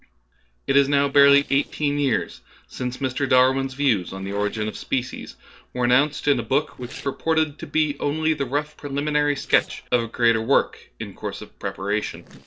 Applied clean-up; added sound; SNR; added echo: neural separator model SepFormer DNS4.